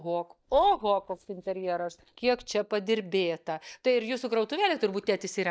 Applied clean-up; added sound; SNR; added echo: neural mask model DeepFilterNet 3.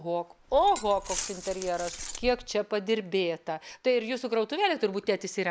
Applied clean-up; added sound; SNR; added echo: none; Glass; 11 dB; none.